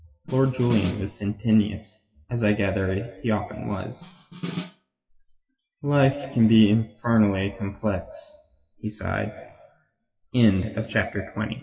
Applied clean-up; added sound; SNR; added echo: classical method WPE with log-MMSE.